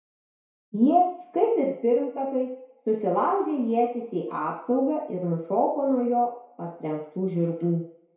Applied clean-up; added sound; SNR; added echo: none; none; none; reverberation time 0.6 s.